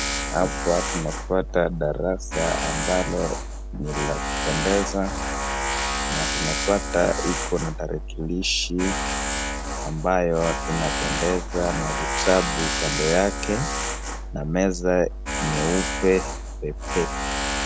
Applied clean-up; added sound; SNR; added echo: none; Tools; 2 dB; none.